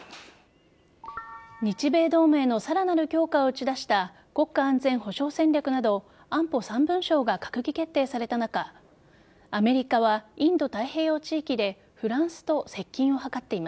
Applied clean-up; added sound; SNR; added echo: none; none; none; none.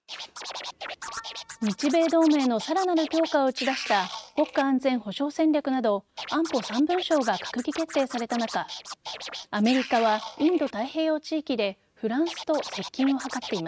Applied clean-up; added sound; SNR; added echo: neural mask model RNNoise.